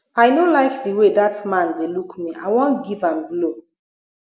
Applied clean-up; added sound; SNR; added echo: none; none; none; none.